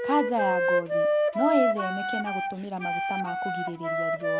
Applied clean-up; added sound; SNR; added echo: none; Wind instrument, woodwind instrument; -3 dB; none.